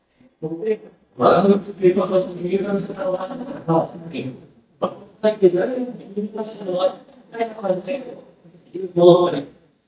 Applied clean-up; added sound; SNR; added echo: neural mask model DeepFilterNet 3.